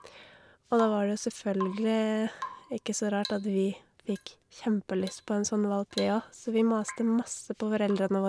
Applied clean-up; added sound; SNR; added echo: none; Drip / Water tap, faucet / Rain; 17 dB; none.